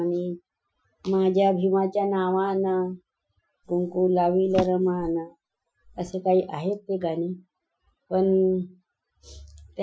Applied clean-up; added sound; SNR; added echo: classical method Wiener filter.